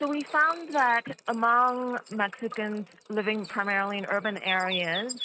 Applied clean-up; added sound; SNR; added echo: neural mask model RNNoise.